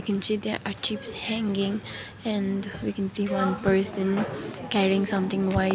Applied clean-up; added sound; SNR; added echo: none; none; none; none.